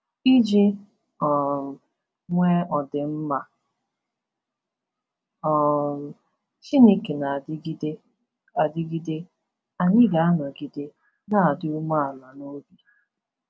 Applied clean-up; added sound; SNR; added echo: none; none; none; none.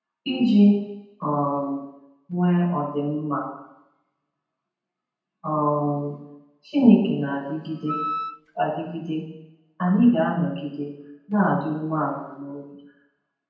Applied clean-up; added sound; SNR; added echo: none; Wind instrument, woodwind instrument; 9 dB; reverberation time 0.9 s.